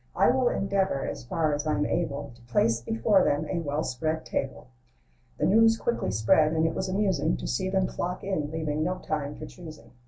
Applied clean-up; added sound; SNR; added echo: none; Bowed string instrument; 14 dB; none.